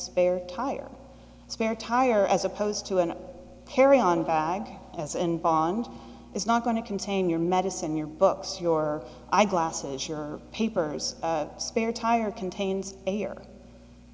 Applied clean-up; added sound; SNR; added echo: none; none; none; none.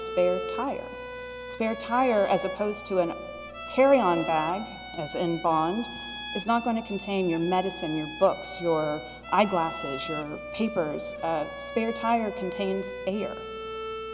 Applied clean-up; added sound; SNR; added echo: none; Bowed string instrument; 10 dB; none.